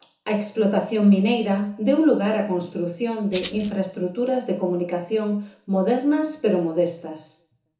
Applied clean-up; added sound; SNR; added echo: none; Rattle (instrument); 14 dB; reverberation time 0.6 s.